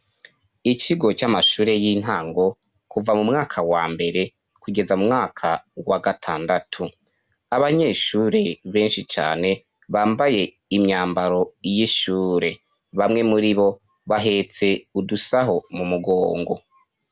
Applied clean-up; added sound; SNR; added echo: none; none; none; none.